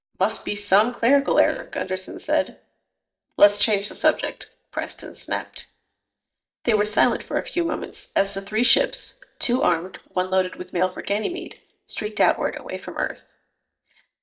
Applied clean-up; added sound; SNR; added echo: neural mask model DeepFilterNet 3.